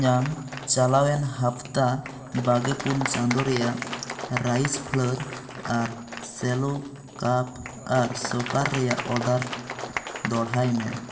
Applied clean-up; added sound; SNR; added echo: none; Applause; 9 dB; reverberation time 2.1 s.